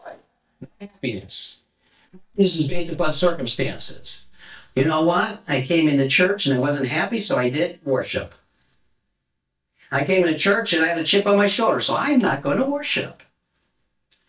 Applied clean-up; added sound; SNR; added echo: neural mask model DeepFilterNet 3.